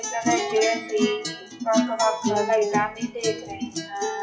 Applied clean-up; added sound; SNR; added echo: classical method WPE with log-MMSE.